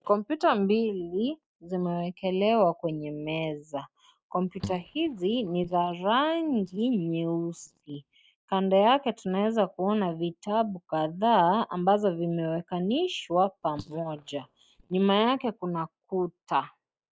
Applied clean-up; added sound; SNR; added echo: neural mask model DeepFilterNet 3.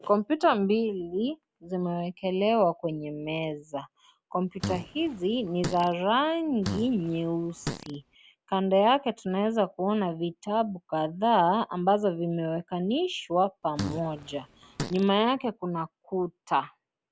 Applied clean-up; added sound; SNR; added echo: none; Fart; 10 dB; none.